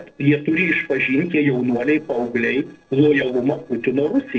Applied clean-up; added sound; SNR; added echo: neural separator model SepFormer DNS4.